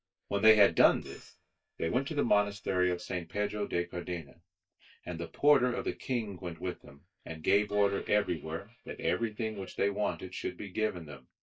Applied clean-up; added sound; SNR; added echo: neural mask model DeepFilterNet 3.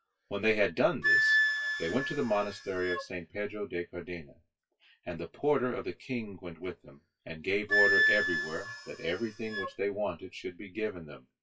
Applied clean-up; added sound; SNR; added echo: classical method WPE with log-MMSE.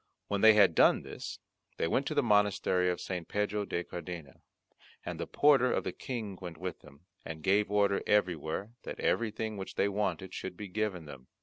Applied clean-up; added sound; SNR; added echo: none; none; none; none.